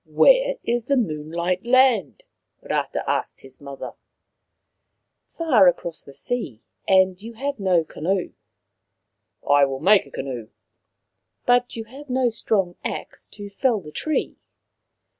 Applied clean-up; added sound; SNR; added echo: none; none; none; none.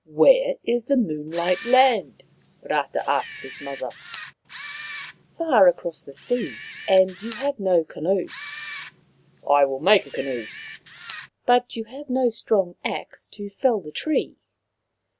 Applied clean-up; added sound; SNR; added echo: none; Camera; 16 dB; none.